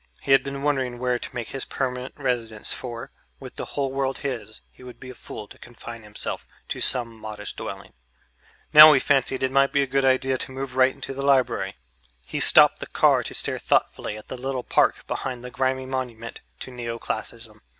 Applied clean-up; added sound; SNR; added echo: none; none; none; none.